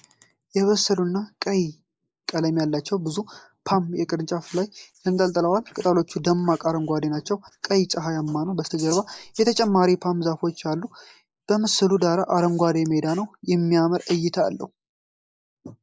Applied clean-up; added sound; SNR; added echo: neural mask model Resemble Enhance denoiser.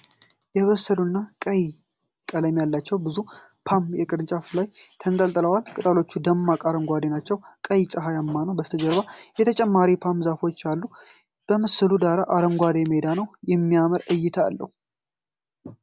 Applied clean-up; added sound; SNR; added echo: none; none; none; none.